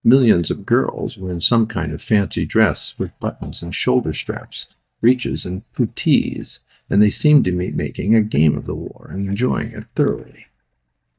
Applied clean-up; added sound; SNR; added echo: neural mask model DeepFilterNet 3.